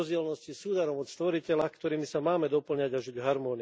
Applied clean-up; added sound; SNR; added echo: none; none; none; none.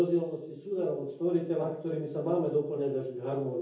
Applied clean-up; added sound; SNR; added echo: none; none; none; reverberation time 0.7 s.